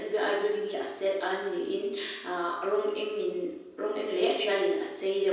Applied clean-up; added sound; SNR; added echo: none; none; none; reverberation time 0.9 s.